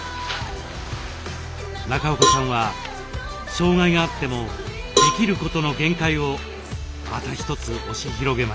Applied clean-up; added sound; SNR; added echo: none; Cowbell; 1 dB; none.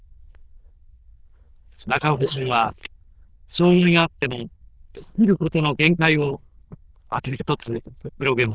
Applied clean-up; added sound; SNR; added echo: neural diffusion model UNIVERSE++.